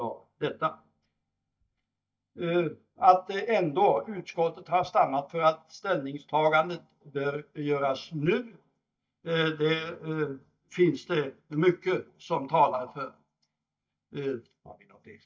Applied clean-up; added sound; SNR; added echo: neural mask model DeepFilterNet 3.